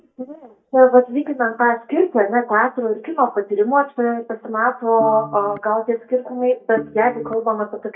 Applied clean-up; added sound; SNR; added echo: neural mask model DeepFilterNet 3.